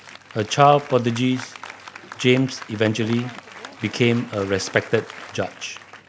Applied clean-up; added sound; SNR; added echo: none; Applause; 17 dB; none.